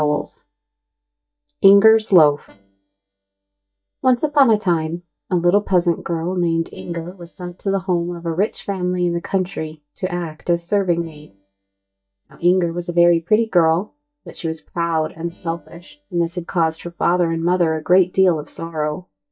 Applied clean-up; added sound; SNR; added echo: neural mask model DeepFilterNet 3.